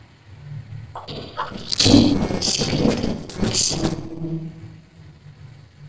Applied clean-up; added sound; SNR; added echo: neural separator model SepFormer DNS4.